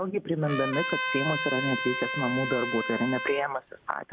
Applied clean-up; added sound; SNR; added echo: none; Trumpet; 3 dB; none.